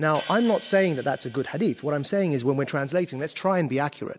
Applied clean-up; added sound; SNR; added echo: none; Hi-hat; 17 dB; none.